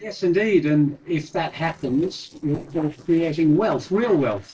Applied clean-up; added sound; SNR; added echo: neural separator model SepFormer DNS4.